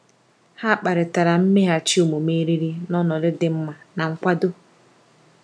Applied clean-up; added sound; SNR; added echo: none; none; none; none.